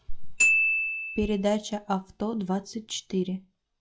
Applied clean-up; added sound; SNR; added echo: classical method log-MMSE.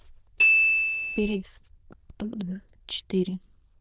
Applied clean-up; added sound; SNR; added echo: neural diffusion model UNIVERSE++.